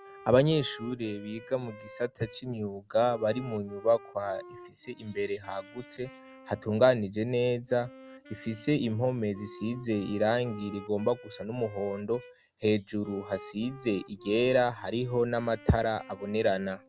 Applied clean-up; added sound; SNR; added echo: none; Wind instrument, woodwind instrument; 20 dB; none.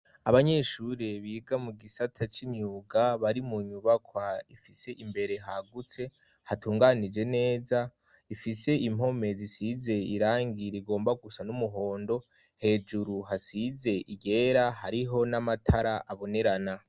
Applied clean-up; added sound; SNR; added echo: none; none; none; none.